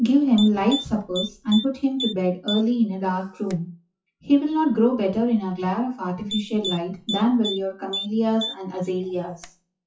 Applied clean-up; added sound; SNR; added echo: classical method WPE with log-MMSE.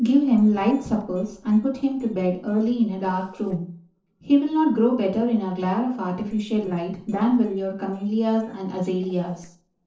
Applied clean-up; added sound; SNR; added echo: neural separator model SepFormer DNS4.